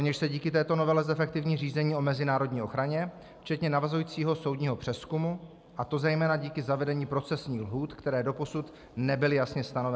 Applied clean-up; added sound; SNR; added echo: none; none; none; none.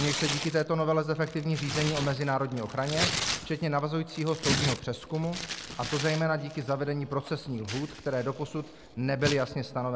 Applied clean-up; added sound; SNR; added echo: none; Tearing; 6 dB; none.